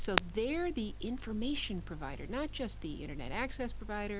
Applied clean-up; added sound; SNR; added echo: none; Crackle; 2 dB; none.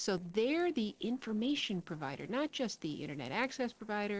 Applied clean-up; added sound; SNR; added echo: neural separator model SepFormer DNS4.